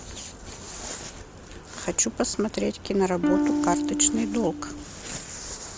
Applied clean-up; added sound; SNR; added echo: none; Electric guitar / Strum; -2 dB; none.